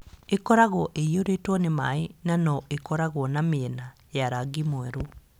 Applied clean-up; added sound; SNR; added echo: none; none; none; none.